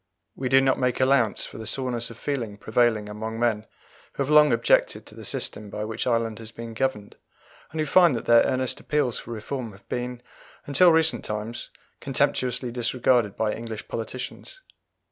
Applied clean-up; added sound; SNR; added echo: none; none; none; none.